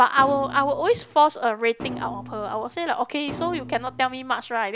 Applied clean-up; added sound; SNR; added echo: none; Thump, thud; 14 dB; none.